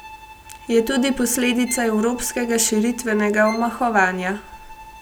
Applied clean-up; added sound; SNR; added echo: none; Bowed string instrument + Bowed string instrument; 19 dB; none.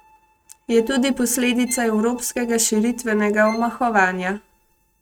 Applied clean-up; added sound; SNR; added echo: neural mask model RNNoise.